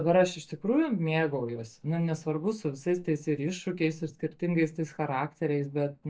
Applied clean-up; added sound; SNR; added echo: neural mask model DeepFilterNet 3.